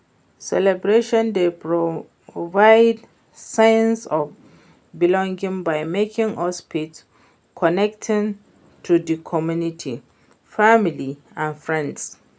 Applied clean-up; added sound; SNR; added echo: none; none; none; none.